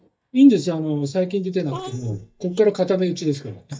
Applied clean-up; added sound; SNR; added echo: neural mask model DeepFilterNet 3.